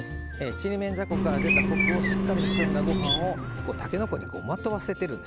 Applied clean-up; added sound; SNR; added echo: none; Engine + Bird; -2 dB; none.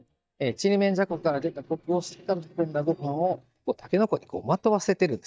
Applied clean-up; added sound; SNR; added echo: neural mask model DeepFilterNet 3.